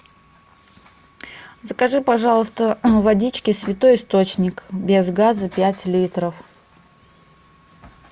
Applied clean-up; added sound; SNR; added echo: none; none; none; none.